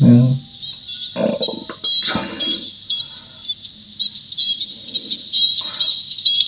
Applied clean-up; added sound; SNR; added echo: none; Fowl; 3 dB; reverberation time 0.1 s.